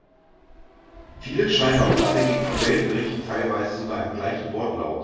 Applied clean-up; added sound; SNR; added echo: none; Race car, auto racing / Accelerating, revving, vroom; 6 dB; reverberation time 1.3 s.